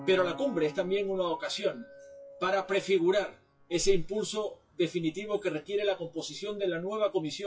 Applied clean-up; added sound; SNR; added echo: classical method WPE with log-MMSE.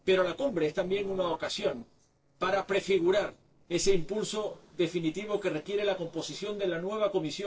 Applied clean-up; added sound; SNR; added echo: neural separator model SepFormer DNS4.